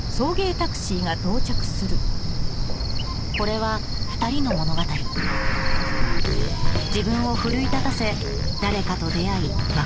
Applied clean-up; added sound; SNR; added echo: none; Cricket; -4 dB; none.